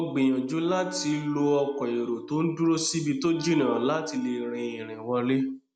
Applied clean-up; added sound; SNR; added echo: none; Wind instrument, woodwind instrument; 16 dB; none.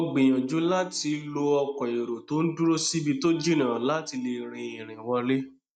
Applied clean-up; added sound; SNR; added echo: neural mask model DeepFilterNet 3.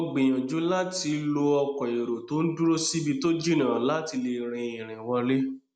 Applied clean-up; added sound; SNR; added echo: none; none; none; none.